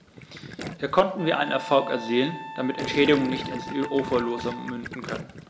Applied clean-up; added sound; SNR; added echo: none; Wind instrument, woodwind instrument + Gurgling; 10 dB; none.